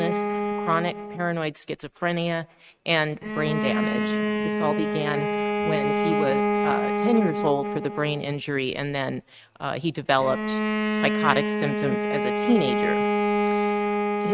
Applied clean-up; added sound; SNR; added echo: neural mask model RNNoise.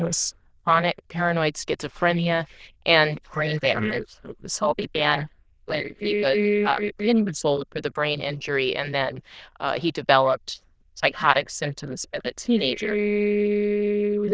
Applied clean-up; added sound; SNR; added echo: neural diffusion model UNIVERSE++.